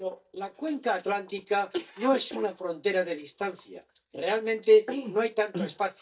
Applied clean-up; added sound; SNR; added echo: neural mask model DeepFilterNet 3.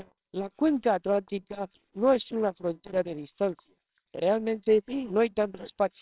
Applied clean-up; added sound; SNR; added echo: neural separator model SepFormer WHAMR!.